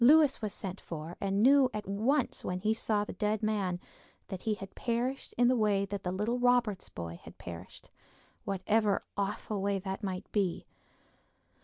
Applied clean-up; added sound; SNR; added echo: none; none; none; none.